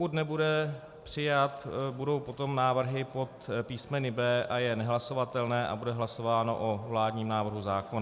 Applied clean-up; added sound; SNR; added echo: none; none; none; none.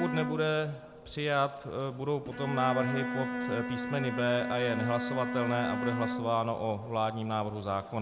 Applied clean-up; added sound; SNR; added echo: none; Bowed string instrument; 5 dB; none.